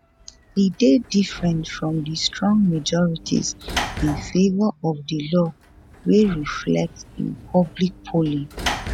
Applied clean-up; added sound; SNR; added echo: none; Sliding door / Slam; 13 dB; none.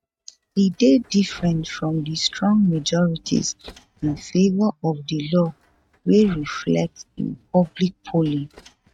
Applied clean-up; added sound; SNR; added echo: neural mask model RNNoise.